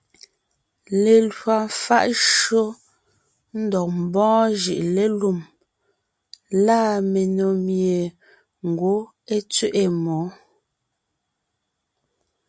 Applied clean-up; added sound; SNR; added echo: none; none; none; none.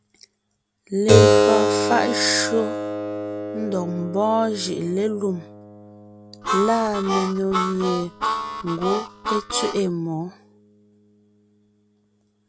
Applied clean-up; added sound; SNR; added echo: none; Keyboard (musical) + Harmonica; 0 dB; none.